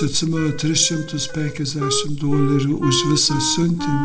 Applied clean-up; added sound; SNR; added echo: none; Wind instrument, woodwind instrument; 9 dB; reverberation time 0.6 s.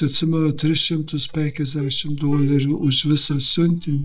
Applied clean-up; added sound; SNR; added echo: neural mask model DeepFilterNet 3.